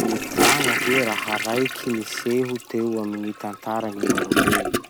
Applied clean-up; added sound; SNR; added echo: none; Toilet flush / Gurgling; -2 dB; none.